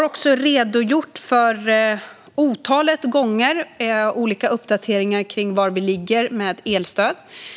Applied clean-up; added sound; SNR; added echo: none; none; none; none.